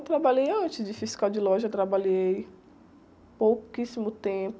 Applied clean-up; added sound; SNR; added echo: none; none; none; none.